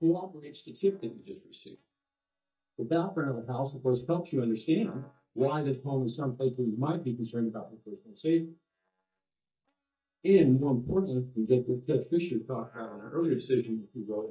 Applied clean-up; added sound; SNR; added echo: neural mask model DeepFilterNet 3.